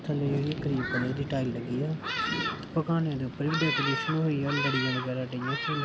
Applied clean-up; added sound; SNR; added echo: none; Thunderstorm; 4 dB; none.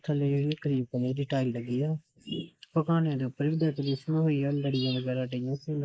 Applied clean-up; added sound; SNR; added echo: neural mask model Resemble Enhance denoiser.